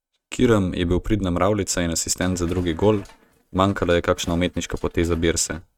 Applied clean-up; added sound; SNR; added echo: neural mask model RNNoise.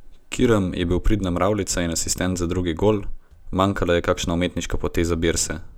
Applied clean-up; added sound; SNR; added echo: none; none; none; none.